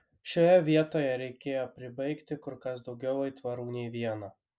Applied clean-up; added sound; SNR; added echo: none; none; none; none.